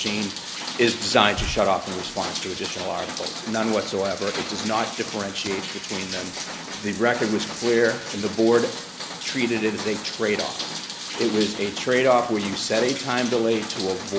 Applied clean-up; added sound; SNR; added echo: none; Rain; 8 dB; none.